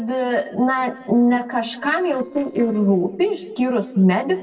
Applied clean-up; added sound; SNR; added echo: neural separator model SepFormer DNS4.